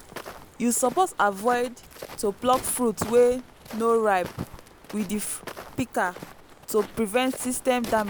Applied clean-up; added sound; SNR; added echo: none; Walk, footsteps; 16 dB; none.